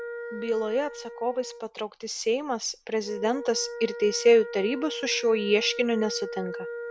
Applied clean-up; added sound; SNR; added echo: none; Wind instrument, woodwind instrument; 11 dB; none.